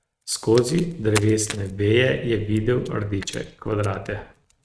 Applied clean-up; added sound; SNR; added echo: neural mask model RNNoise.